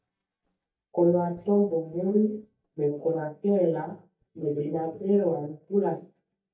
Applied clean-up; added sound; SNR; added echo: neural mask model DeepFilterNet 3.